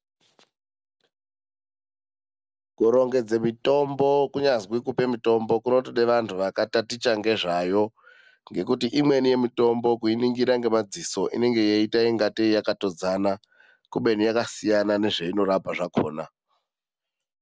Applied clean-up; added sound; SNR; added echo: none; none; none; none.